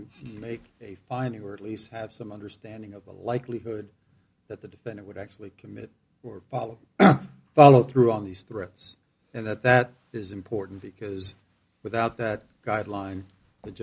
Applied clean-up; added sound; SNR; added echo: none; none; none; none.